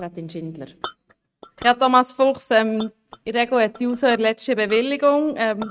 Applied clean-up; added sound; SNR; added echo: neural mask model RNNoise.